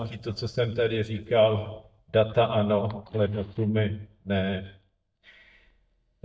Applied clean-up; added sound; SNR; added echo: neural mask model DeepFilterNet 3.